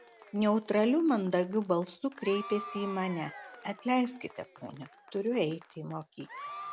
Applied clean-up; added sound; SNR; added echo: none; Applause / Crowd / Cheering; 16 dB; none.